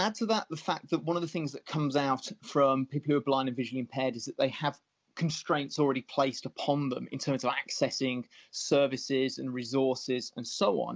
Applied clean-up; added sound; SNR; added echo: none; none; none; none.